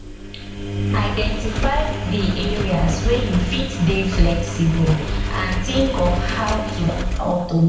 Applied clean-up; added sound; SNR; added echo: none; Engine; 0 dB; reverberation time 0.9 s.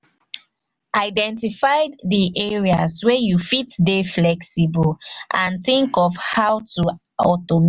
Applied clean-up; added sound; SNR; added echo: none; none; none; none.